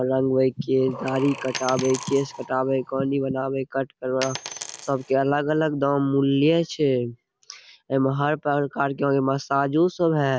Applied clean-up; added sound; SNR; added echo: none; Coin (dropping) + Breathing; 12 dB; none.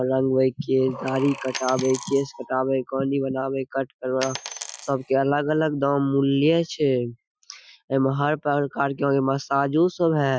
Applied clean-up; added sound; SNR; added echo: classical method Wiener filter.